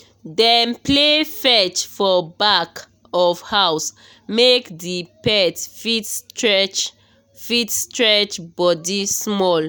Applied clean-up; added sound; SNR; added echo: none; none; none; none.